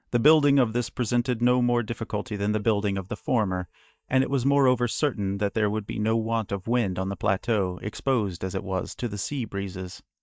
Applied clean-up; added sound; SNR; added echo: neural mask model DeepFilterNet 3.